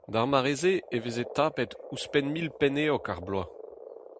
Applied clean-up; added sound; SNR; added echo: none; Frog; 16 dB; none.